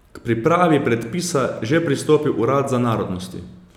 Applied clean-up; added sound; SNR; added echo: none; none; none; none.